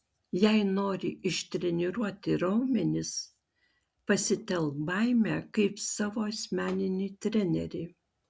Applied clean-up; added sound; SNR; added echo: none; none; none; none.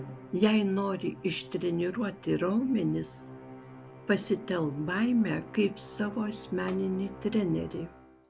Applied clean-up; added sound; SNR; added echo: none; Musical instrument; 16 dB; none.